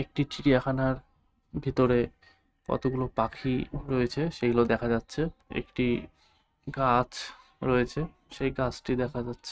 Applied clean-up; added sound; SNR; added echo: neural mask model RNNoise.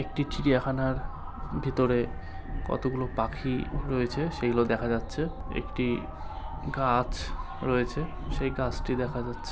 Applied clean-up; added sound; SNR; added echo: none; Train; 6 dB; none.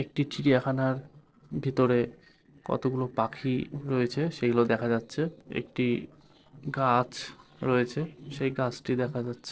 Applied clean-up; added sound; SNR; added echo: neural separator model SepFormer DNS4.